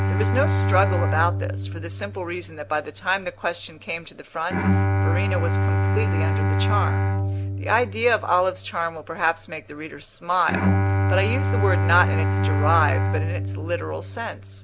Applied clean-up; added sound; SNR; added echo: none; Bowed string instrument; -3 dB; none.